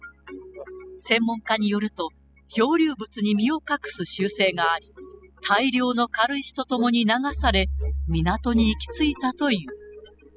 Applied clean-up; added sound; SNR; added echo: classical method spectral subtraction.